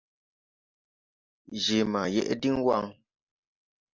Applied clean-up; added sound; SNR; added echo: none; none; none; none.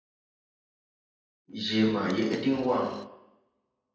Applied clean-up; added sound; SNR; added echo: none; Coin (dropping); 18 dB; reverberation time 0.9 s.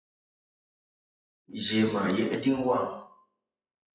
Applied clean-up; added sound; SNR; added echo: classical method WPE with log-MMSE.